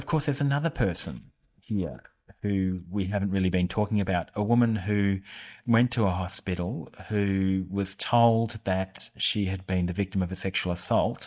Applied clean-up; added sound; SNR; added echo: neural mask model DeepFilterNet 3.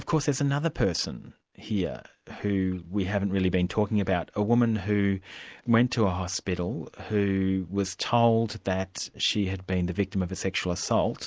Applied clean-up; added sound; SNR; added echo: none; none; none; none.